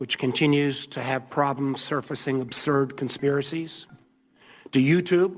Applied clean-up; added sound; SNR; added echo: none; none; none; none.